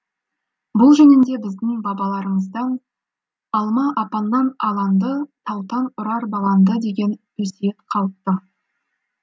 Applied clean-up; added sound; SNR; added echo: none; none; none; none.